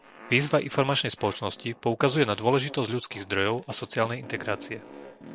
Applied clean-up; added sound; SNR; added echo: none; Fart; 19 dB; none.